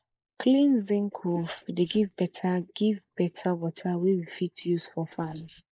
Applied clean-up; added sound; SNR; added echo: neural mask model Resemble Enhance denoiser.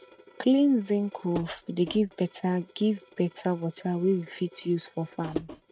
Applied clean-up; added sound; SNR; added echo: neural mask model RNNoise.